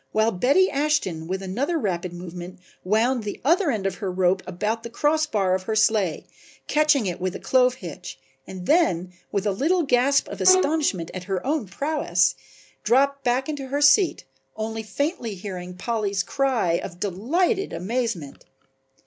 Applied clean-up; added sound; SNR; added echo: none; Bowed string instrument; 3 dB; none.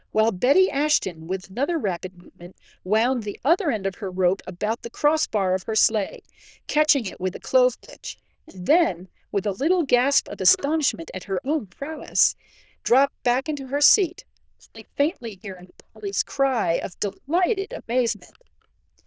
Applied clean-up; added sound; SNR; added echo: neural diffusion model UNIVERSE++.